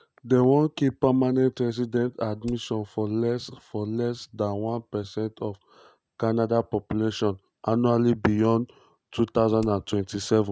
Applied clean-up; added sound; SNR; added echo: neural mask model RNNoise.